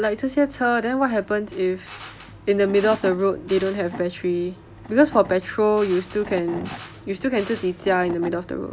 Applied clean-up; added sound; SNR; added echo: none; Wood / Tools + Drill; 18 dB; none.